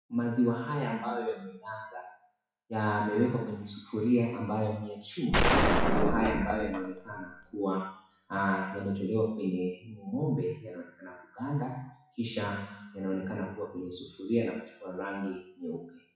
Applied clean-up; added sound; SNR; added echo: classical method WPE with log-MMSE.